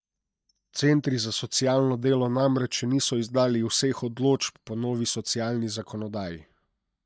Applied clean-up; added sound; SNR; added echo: neural mask model DeepFilterNet 3.